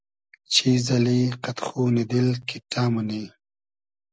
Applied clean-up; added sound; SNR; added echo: none; none; none; none.